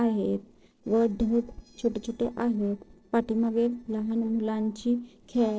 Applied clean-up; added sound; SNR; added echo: neural separator model SepFormer DNS4.